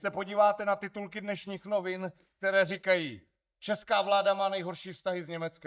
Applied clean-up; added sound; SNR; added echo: neural mask model DeepFilterNet 3.